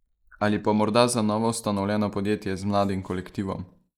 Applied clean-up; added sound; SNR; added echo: neural mask model Resemble Enhance denoiser.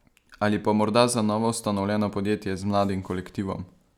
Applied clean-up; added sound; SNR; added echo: none; none; none; none.